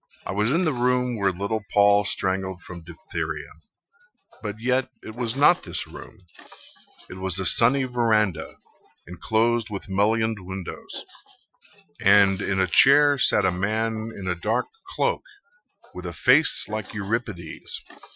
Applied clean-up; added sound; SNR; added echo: classical method Wiener filter.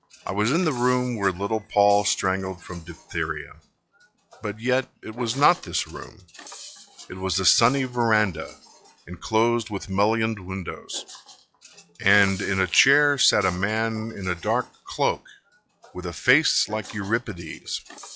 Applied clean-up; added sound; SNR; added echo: classical method log-MMSE.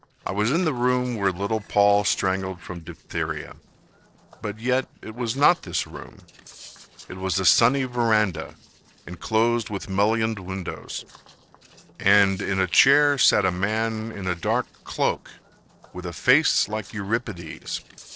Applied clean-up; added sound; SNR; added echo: neural separator model SepFormer DNS4.